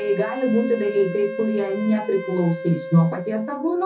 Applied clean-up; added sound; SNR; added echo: none; Wind instrument, woodwind instrument; 11 dB; reverberation time 0.3 s.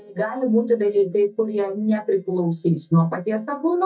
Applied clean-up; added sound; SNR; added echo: neural mask model DeepFilterNet 3.